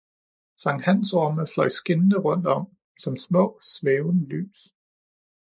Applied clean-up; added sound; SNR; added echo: neural mask model Resemble Enhance denoiser.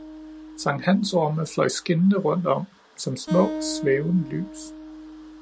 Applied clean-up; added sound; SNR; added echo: none; Acoustic guitar; 12 dB; none.